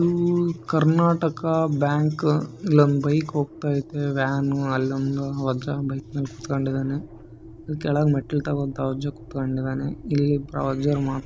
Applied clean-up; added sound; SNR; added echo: none; Engine; 19 dB; none.